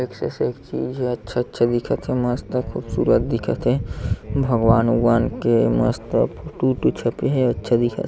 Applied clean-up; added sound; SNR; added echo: none; none; none; none.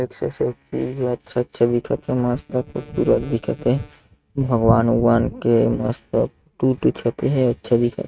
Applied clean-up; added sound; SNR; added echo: neural mask model RNNoise.